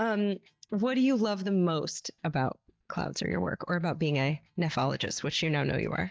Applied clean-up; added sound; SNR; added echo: neural mask model DeepFilterNet 3.